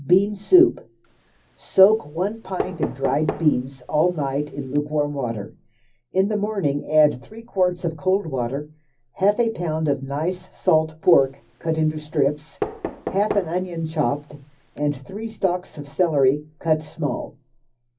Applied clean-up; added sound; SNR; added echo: none; Knock; 12 dB; reverberation time 0.4 s.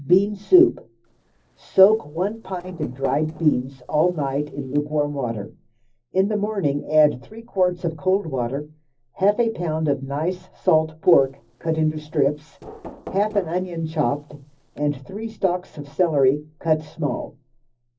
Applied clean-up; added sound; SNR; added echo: neural separator model SepFormer DNS4.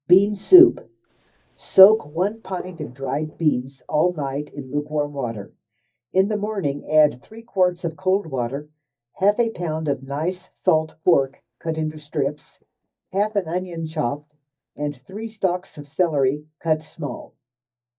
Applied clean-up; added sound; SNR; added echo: neural mask model DeepFilterNet 3.